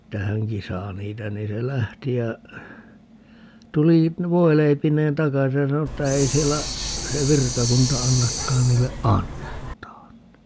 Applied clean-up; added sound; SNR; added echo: none; Hiss; 3 dB; none.